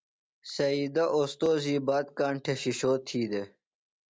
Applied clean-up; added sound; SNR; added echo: none; none; none; none.